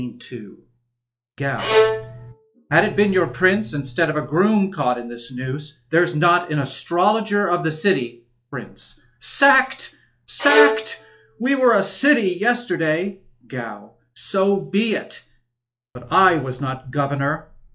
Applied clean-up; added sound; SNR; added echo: classical method log-MMSE.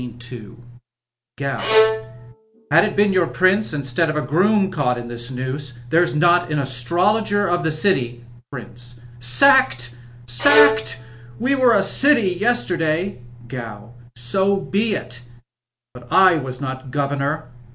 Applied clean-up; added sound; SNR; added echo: none; Bowed string instrument; 2 dB; none.